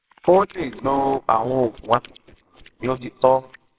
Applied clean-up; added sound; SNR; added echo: neural separator model SepFormer WHAMR!.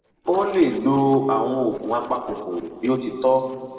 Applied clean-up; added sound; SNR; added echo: neural separator model SepFormer DNS4.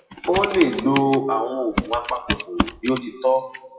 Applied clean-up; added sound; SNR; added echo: classical method WPE with log-MMSE.